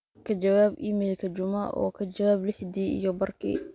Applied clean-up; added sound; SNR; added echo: none; none; none; none.